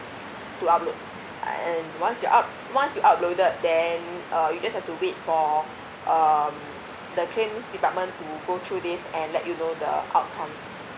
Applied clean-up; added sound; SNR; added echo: none; Waves, surf; 13 dB; none.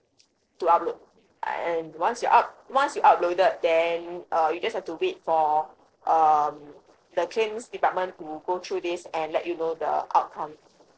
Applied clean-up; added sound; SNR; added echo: neural separator model SepFormer DNS4.